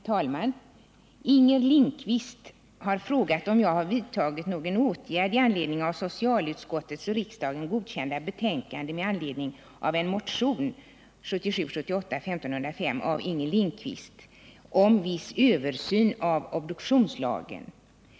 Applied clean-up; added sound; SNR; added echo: none; none; none; none.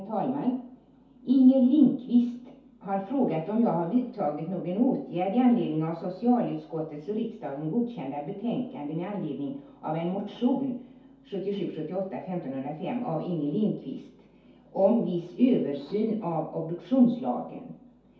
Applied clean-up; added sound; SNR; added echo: none; none; none; reverberation time 0.6 s.